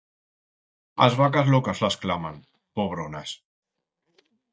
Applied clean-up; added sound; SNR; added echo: neural mask model DeepFilterNet 3.